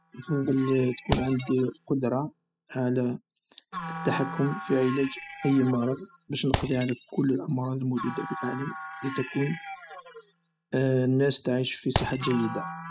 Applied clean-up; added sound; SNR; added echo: classical method spectral subtraction.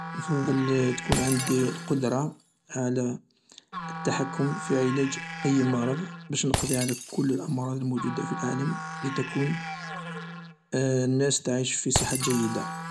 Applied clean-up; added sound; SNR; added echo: none; Shatter + Musical instrument; 7 dB; none.